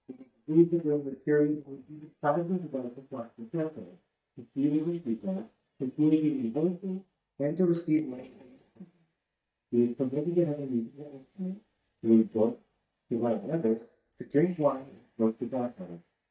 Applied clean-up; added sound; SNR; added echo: neural mask model DeepFilterNet 3.